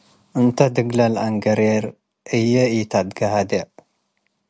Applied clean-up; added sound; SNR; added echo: none; none; none; none.